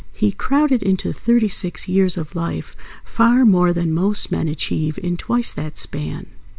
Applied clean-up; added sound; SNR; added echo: none; none; none; none.